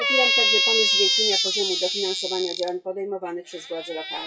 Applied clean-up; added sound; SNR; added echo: classical method WPE with log-MMSE.